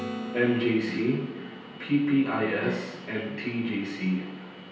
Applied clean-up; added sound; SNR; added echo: none; Acoustic guitar / Strum; 14 dB; reverberation time 0.9 s.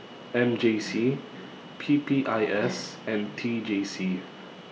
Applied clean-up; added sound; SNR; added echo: none; none; none; none.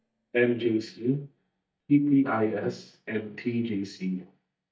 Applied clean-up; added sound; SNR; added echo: neural mask model DeepFilterNet 3.